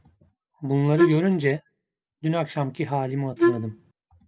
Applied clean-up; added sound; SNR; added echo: none; Wind instrument, woodwind instrument; -3 dB; none.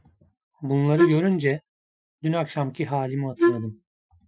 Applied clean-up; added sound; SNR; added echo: classical method Wiener filter.